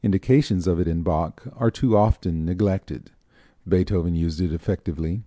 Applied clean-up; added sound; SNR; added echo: none; none; none; none.